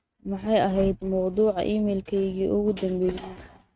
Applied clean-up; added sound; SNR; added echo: neural mask model RNNoise.